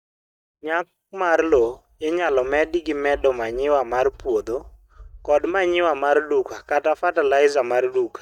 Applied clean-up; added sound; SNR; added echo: neural mask model DeepFilterNet 3.